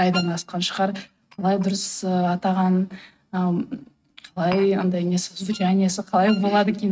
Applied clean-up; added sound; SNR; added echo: neural mask model RNNoise.